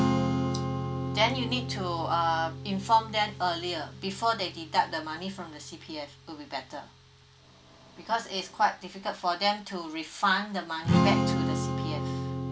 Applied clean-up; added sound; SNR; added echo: none; Strum; 1 dB; none.